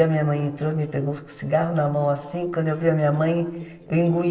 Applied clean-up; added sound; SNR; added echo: neural separator model SepFormer DNS4.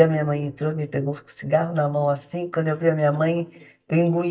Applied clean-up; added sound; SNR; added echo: neural mask model DeepFilterNet 3.